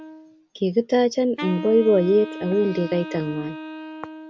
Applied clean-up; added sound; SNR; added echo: none; Wind instrument, woodwind instrument; 13 dB; none.